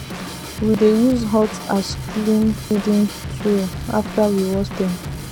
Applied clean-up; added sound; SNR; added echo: none; Drum / Drum kit; 10 dB; none.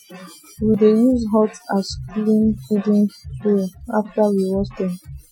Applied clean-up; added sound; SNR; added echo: classical method Wiener filter.